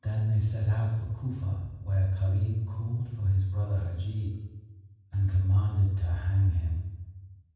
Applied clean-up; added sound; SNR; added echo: none; none; none; reverberation time 1.2 s.